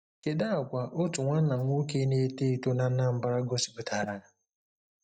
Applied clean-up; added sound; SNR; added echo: neural mask model DeepFilterNet 3.